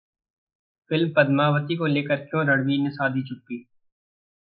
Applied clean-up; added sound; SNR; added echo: neural mask model Resemble Enhance denoiser.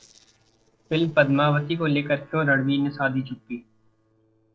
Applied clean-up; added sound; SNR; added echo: neural separator model SepFormer DNS4.